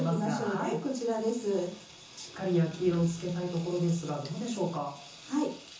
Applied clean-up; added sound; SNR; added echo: none; none; none; reverberation time 0.6 s.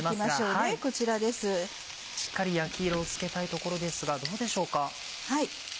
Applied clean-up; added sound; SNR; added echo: none; none; none; none.